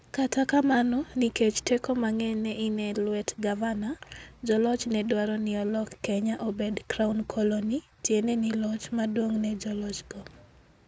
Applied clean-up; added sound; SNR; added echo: none; none; none; none.